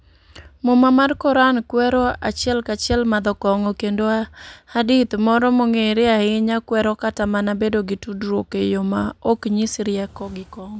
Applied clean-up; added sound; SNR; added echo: none; none; none; none.